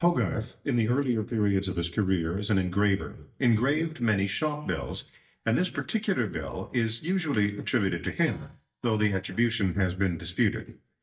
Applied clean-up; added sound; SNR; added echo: neural mask model DeepFilterNet 3.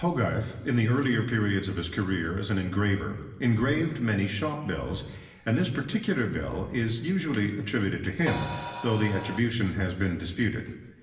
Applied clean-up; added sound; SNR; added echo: none; Crash cymbal; 8 dB; reverberation time 1.1 s.